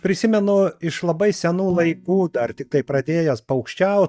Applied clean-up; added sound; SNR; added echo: neural mask model DeepFilterNet 3.